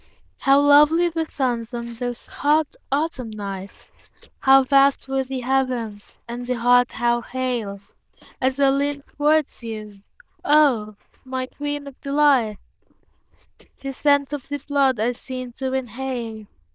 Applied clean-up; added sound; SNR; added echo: neural diffusion model UNIVERSE++.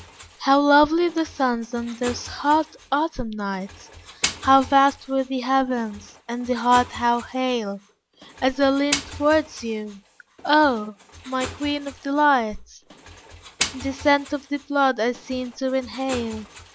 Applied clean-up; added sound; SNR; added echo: none; Engine; 14 dB; none.